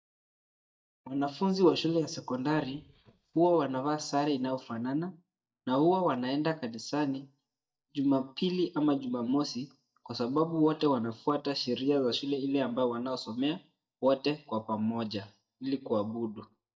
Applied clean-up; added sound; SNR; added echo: neural mask model DeepFilterNet 3.